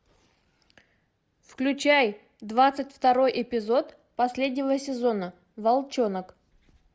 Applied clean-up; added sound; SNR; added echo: none; none; none; none.